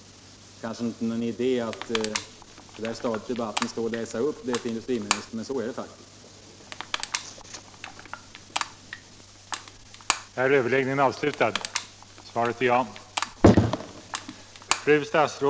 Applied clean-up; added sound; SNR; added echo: none; Crushing; 8 dB; none.